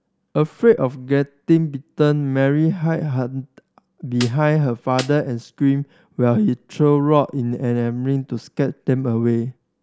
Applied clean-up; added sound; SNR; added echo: none; Snare drum; 15 dB; none.